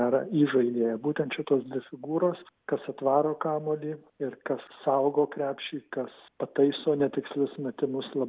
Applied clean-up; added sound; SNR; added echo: none; none; none; none.